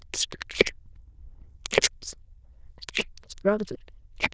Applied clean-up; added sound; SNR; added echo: neural diffusion model UNIVERSE++.